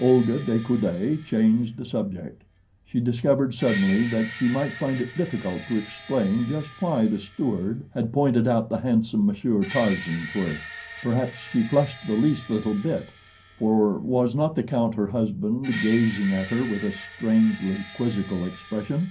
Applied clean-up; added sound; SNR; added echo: none; Screech; 16 dB; reverberation time 0.3 s.